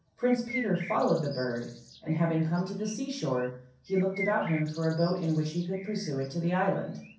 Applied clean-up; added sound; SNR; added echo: none; Bird; 16 dB; reverberation time 0.6 s.